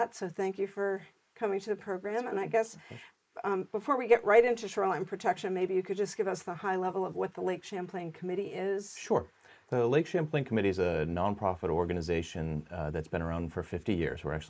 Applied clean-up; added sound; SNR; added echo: neural mask model Resemble Enhance denoiser.